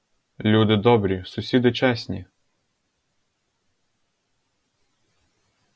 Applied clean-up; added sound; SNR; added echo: none; none; none; none.